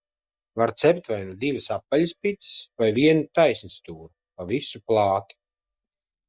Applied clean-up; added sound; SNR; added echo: neural mask model DeepFilterNet 3.